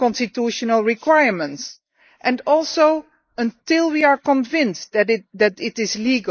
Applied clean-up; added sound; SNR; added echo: neural mask model Resemble Enhance denoiser.